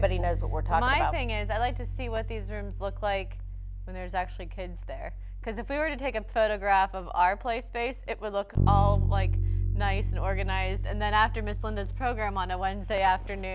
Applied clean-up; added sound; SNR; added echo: none; Bass guitar; 0 dB; none.